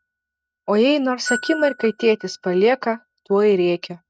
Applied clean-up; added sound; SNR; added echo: neural mask model RNNoise.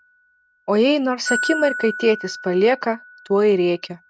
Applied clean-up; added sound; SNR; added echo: none; Glockenspiel; 11 dB; none.